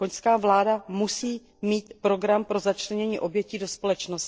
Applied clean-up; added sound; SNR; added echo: neural separator model SepFormer DNS4.